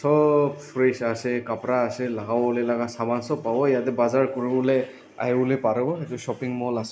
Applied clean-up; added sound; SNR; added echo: none; none; none; none.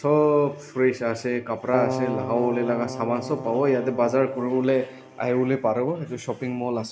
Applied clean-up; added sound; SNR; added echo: none; Keyboard (musical); 9 dB; none.